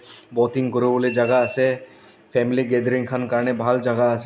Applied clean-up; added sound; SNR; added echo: none; none; none; none.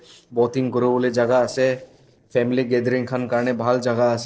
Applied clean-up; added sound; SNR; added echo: neural separator model SepFormer DNS4.